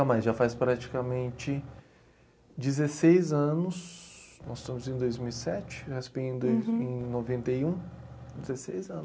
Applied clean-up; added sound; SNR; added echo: none; Engine / Truck / Car; 16 dB; none.